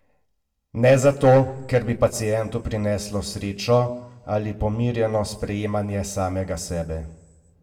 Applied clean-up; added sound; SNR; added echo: none; none; none; reverberation time 0.7 s.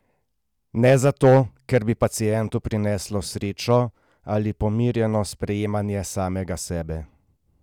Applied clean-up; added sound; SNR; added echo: none; none; none; none.